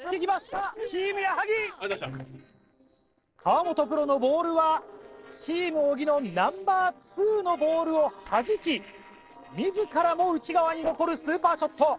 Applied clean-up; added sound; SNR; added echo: neural separator model SepFormer DNS4.